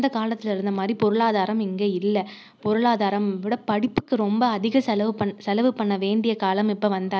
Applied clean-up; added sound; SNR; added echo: none; none; none; none.